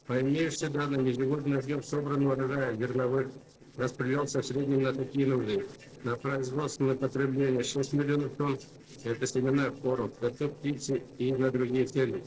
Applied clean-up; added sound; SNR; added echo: neural separator model SepFormer DNS4.